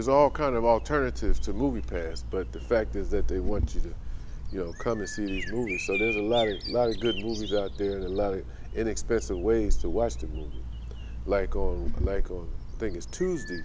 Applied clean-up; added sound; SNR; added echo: none; Bird vocalization, bird call, bird song; 1 dB; none.